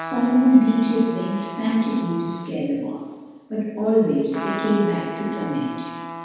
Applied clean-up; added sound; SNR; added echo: none; Trumpet; 12 dB; reverberation time 1.2 s.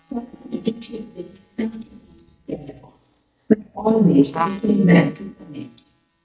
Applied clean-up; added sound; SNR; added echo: neural mask model DeepFilterNet 3.